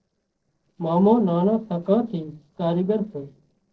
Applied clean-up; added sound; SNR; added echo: neural separator model SepFormer DNS4.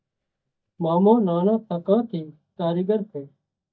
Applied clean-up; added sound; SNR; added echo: neural mask model DeepFilterNet 3.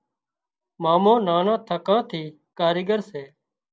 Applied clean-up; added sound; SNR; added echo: none; none; none; none.